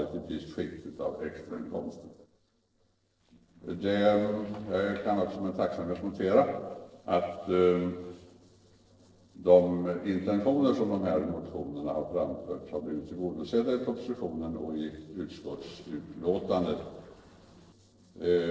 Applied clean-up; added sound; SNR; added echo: neural separator model SepFormer DNS4.